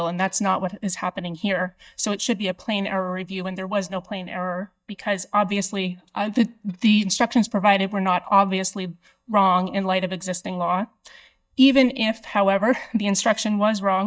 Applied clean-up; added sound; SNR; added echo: neural mask model DeepFilterNet 3.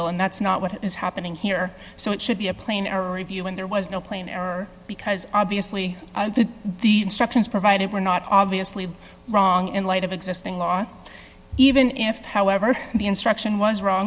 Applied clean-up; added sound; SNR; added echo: none; none; none; none.